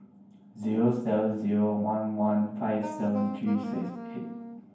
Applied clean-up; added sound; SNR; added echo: none; Wind instrument, woodwind instrument; 9 dB; reverberation time 0.9 s.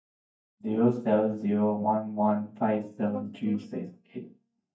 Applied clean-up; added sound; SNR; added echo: neural mask model DeepFilterNet 3.